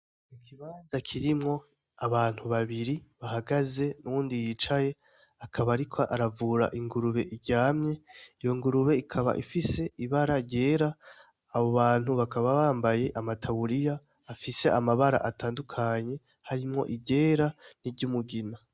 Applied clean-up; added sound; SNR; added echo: none; none; none; none.